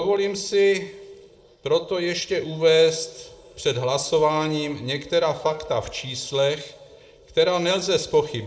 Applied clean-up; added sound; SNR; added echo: neural separator model SepFormer DNS4.